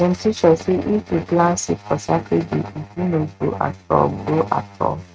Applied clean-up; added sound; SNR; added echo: neural mask model RNNoise.